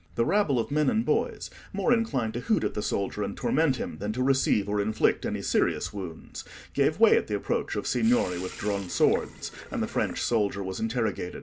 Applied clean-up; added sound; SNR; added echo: none; Sink (filling or washing) / Water tap, faucet; 16 dB; none.